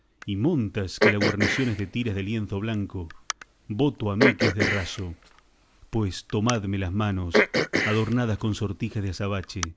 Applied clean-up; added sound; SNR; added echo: none; Cough; 2 dB; none.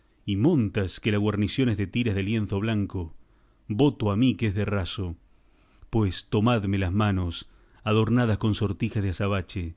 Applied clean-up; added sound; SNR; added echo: none; none; none; none.